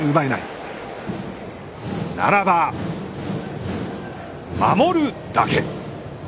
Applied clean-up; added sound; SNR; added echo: none; none; none; none.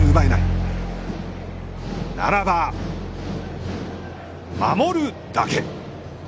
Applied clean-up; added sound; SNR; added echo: none; Bowed string instrument; 0 dB; none.